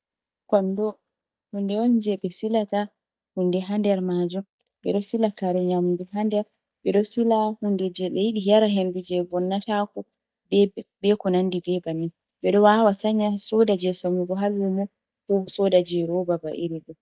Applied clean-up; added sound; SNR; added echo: neural mask model DeepFilterNet 3.